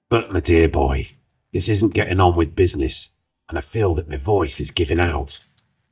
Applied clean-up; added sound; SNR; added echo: neural mask model DeepFilterNet 3.